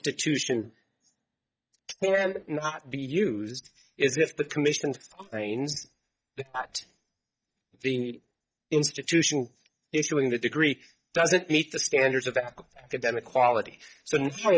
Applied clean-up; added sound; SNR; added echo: neural mask model DeepFilterNet 3.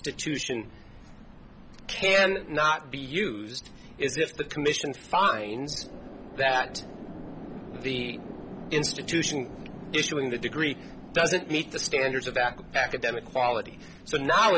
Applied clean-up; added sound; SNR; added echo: none; Chatter / Traffic noise, roadway noise / Train; 16 dB; none.